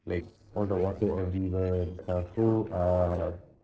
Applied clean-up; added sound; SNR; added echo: neural separator model SepFormer DNS4.